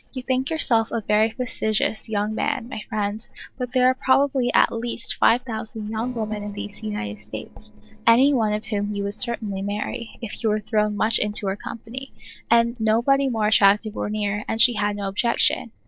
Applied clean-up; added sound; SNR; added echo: neural separator model SepFormer DNS4.